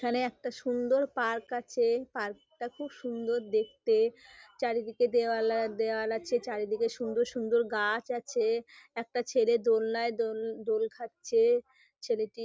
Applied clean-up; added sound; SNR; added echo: none; none; none; none.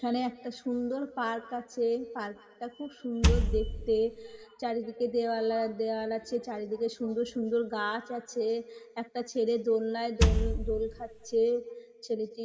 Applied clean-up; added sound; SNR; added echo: none; Wood; -3 dB; reverberation time 1.9 s.